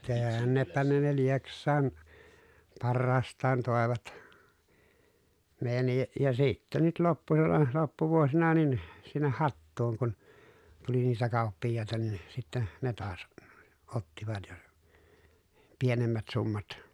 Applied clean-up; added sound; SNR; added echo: none; none; none; none.